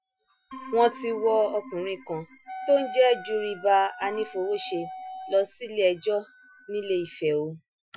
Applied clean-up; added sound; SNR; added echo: classical method Wiener filter.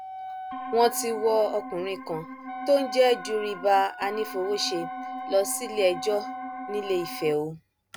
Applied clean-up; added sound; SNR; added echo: none; Wind instrument, woodwind instrument + Organ; 10 dB; none.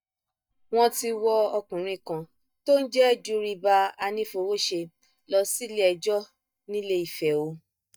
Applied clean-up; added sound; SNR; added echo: neural mask model DeepFilterNet 3.